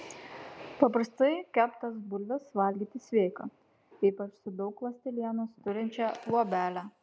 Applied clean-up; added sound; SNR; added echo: none; none; none; none.